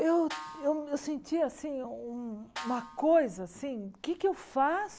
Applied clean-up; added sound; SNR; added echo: none; Snare drum; 16 dB; none.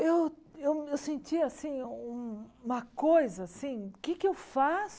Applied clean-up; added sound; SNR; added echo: none; none; none; none.